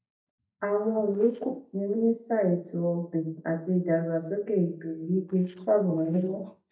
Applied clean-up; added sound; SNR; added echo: neural mask model DeepFilterNet 3.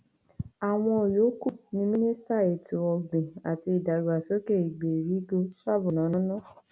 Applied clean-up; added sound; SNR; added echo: none; none; none; none.